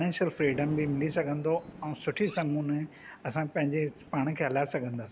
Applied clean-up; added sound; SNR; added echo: none; Thunder + Cutlery, silverware; 18 dB; none.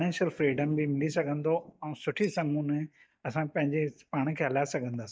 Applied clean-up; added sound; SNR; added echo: neural mask model DeepFilterNet 3.